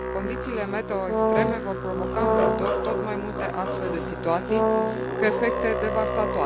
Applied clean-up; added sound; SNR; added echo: none; Brass instrument + Musical instrument; -4 dB; none.